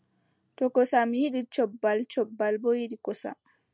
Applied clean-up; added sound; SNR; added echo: none; none; none; none.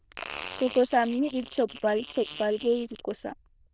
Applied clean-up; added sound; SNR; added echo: neural diffusion model UNIVERSE++.